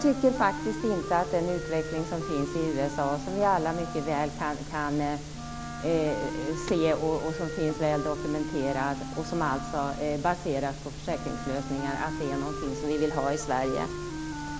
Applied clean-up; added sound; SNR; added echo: none; Wind instrument, woodwind instrument; 9 dB; none.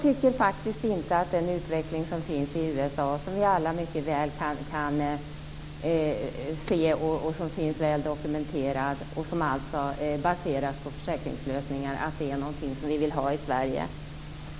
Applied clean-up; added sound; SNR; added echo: none; none; none; none.